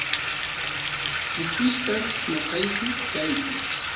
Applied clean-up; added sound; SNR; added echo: none; Bathtub (filling or washing) / Water tap, faucet; -2 dB; reverberation time 0.2 s.